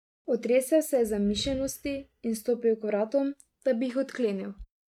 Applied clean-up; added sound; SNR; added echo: neural mask model RNNoise.